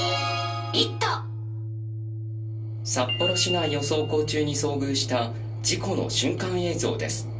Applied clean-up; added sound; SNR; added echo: none; Organ; 5 dB; reverberation time 0.3 s.